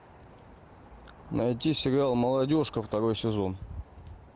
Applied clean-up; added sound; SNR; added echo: none; none; none; none.